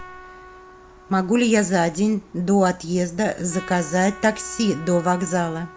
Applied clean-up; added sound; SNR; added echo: none; Trumpet; 20 dB; none.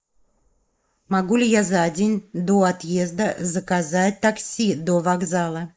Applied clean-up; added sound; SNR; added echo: neural mask model Resemble Enhance denoiser.